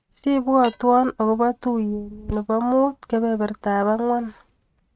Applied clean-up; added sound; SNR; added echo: neural mask model RNNoise.